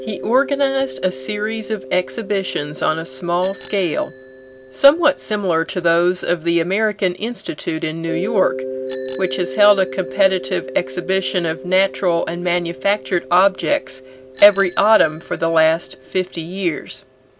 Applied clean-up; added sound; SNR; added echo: none; Mallet percussion + Bicycle bell; 12 dB; none.